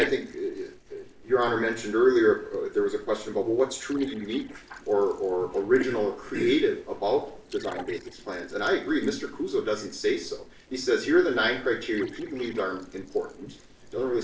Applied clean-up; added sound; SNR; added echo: neural separator model SepFormer DNS4.